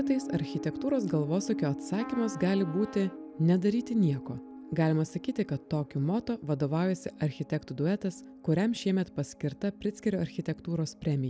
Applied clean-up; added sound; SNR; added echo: none; Trumpet; 16 dB; none.